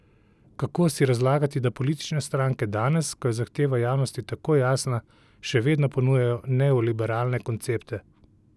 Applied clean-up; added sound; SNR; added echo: none; none; none; none.